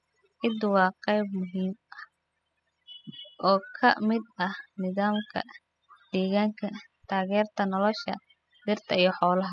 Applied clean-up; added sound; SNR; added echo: classical method spectral subtraction.